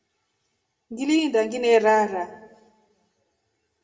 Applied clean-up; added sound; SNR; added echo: none; none; none; reverberation time 0.6 s.